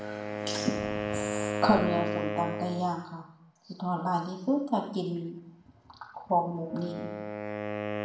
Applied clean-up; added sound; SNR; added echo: none; Wind instrument, woodwind instrument; 4 dB; reverberation time 0.7 s.